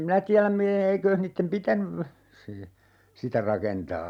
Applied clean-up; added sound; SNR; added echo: none; none; none; none.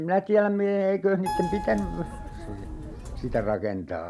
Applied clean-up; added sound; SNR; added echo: none; Keyboard (musical); 8 dB; none.